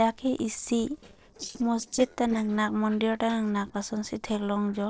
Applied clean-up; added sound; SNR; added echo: neural separator model SepFormer DNS4.